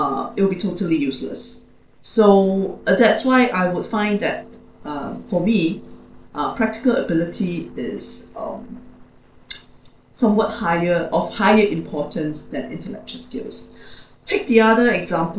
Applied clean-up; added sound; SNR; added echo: neural separator model SepFormer DNS4.